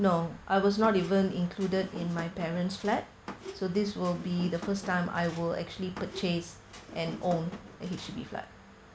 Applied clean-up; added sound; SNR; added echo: none; Squeak; 15 dB; none.